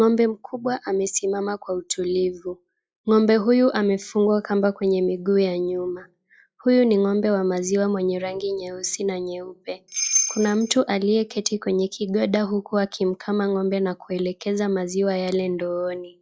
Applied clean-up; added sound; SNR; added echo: classical method log-MMSE.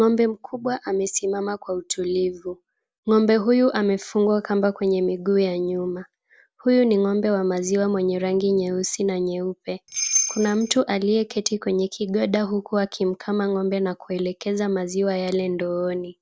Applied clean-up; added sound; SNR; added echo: none; Bell; 3 dB; none.